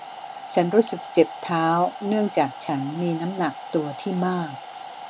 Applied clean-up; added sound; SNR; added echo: none; Domestic sounds, home sounds; 13 dB; none.